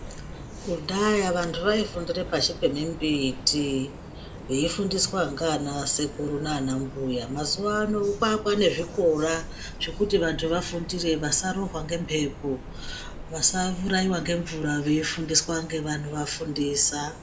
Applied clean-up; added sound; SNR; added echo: none; Train; 12 dB; reverberation time 0.3 s.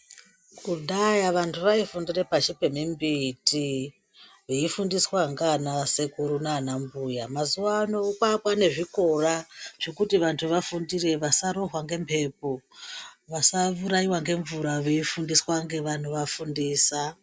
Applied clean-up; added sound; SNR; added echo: none; none; none; none.